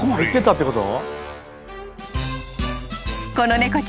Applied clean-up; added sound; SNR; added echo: none; none; none; none.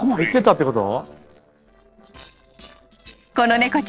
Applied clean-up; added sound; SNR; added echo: neural separator model SepFormer DNS4.